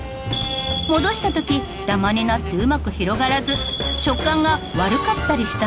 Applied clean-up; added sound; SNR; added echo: none; Water; 18 dB; none.